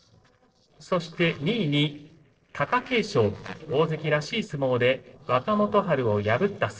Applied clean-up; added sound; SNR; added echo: neural separator model SepFormer DNS4.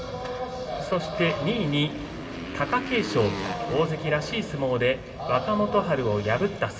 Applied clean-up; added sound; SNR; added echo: none; Motorcycle; 11 dB; reverberation time 2.5 s.